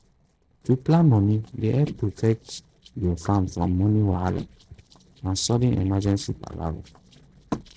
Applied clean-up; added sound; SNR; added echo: neural separator model SepFormer DNS4.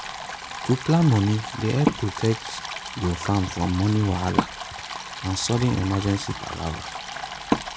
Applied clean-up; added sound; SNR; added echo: none; Stream + Wood; 6 dB; none.